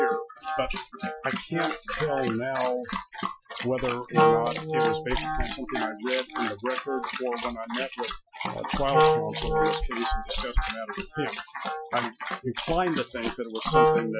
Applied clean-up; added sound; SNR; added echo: classical method Wiener filter.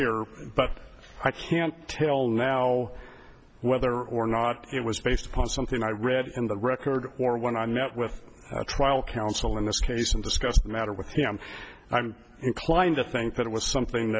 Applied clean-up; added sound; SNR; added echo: none; none; none; none.